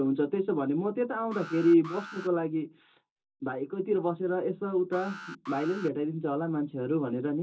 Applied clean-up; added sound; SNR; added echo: none; Alarm; 16 dB; reverberation time 0.2 s.